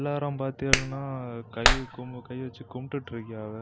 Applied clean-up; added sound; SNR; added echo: none; Clapping; -5 dB; none.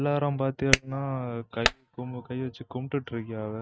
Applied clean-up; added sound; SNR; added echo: neural mask model RNNoise.